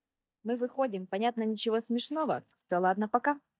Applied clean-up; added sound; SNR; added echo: neural mask model DeepFilterNet 3.